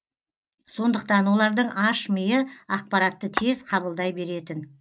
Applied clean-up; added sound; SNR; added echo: neural mask model RNNoise.